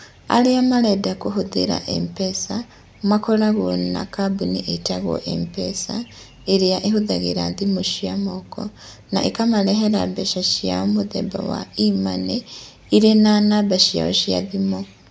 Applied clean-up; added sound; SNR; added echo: none; none; none; none.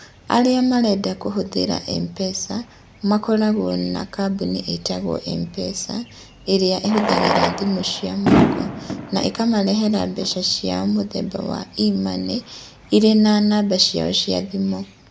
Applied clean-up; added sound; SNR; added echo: none; Fireworks; 7 dB; none.